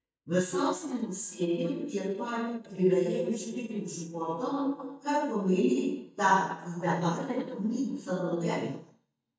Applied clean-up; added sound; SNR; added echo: neural mask model DeepFilterNet 3.